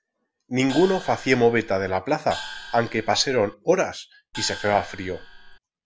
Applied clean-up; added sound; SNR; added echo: none; Gong; 14 dB; none.